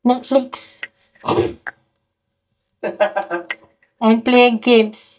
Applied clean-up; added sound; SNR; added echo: neural mask model DeepFilterNet 3.